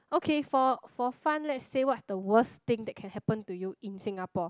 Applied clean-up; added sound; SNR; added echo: none; none; none; none.